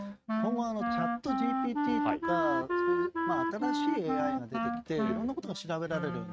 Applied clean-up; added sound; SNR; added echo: neural mask model RNNoise.